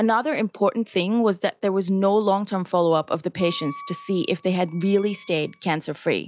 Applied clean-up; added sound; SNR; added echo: classical method log-MMSE.